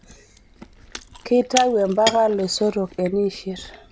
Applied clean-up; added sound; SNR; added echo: none; Chewing, mastication; 12 dB; none.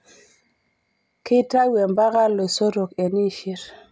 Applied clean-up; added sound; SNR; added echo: none; none; none; none.